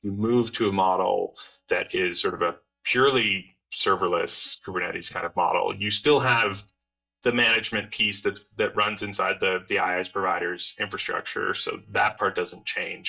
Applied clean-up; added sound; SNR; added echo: neural mask model DeepFilterNet 3.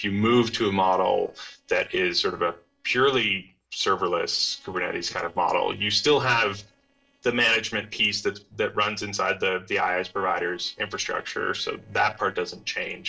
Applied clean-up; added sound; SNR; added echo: neural separator model SepFormer DNS4.